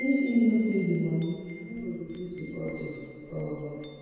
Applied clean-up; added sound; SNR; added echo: none; Wind chime; 16 dB; reverberation time 2.0 s.